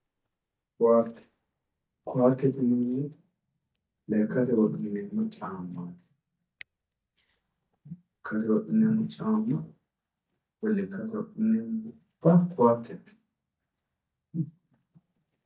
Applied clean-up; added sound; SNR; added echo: neural mask model DeepFilterNet 3.